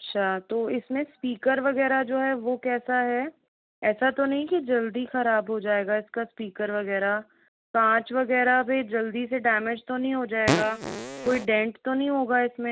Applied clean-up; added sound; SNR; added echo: none; Fart; 2 dB; none.